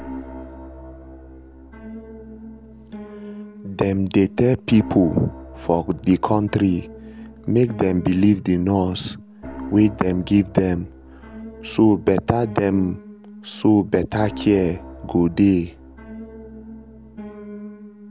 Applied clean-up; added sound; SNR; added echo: none; Piano; 16 dB; none.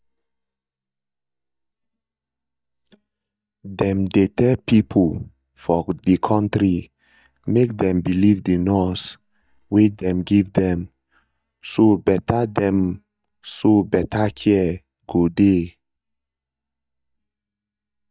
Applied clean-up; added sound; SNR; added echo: neural mask model DeepFilterNet 3.